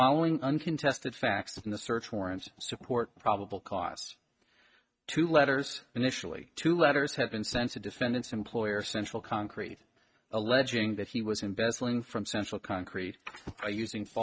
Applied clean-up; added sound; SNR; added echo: neural mask model RNNoise.